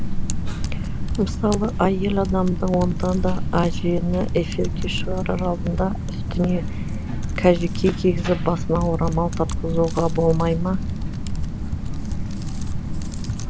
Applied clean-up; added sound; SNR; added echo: none; Typing; 0 dB; none.